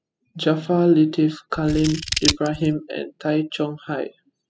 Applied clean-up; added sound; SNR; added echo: classical method spectral subtraction.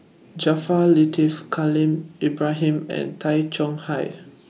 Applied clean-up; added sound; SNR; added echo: none; none; none; none.